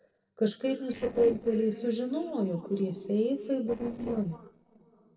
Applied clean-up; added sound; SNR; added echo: neural separator model SepFormer DNS4.